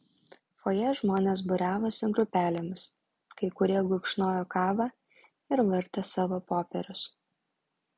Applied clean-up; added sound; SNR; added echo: none; none; none; none.